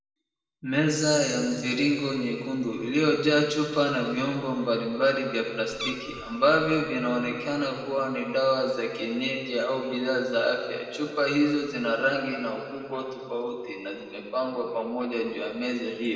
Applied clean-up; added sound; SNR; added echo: none; Meow; 13 dB; reverberation time 2.4 s.